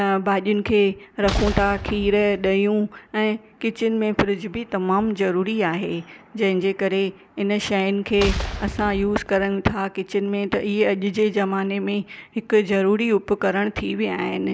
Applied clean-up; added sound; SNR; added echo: none; Boom; 7 dB; none.